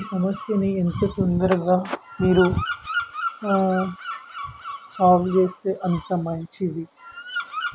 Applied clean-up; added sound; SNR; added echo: none; Bird vocalization, bird call, bird song; 11 dB; none.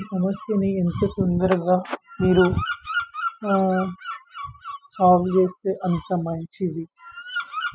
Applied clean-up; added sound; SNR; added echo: classical method spectral subtraction.